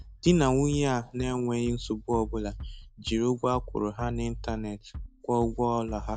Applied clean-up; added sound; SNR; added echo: none; Bass drum; 11 dB; none.